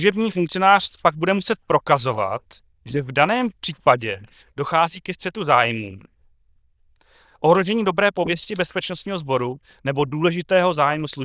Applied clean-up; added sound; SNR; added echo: neural diffusion model UNIVERSE++.